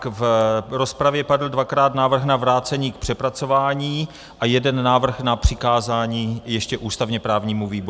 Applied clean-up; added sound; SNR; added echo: none; none; none; none.